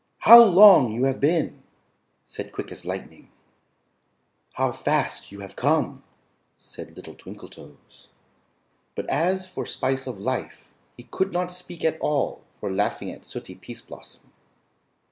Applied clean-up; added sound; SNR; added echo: none; none; none; none.